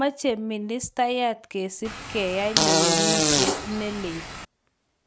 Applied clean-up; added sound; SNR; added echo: none; Fart; -4 dB; none.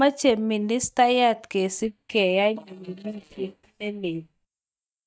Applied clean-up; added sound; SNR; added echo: neural mask model DeepFilterNet 3.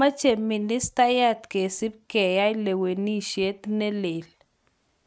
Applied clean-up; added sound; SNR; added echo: none; none; none; none.